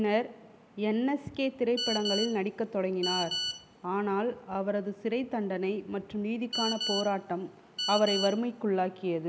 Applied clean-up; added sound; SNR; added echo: none; Telephone; 5 dB; none.